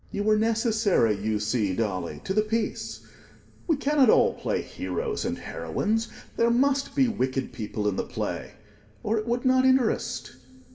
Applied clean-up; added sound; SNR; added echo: none; none; none; reverberation time 2.3 s.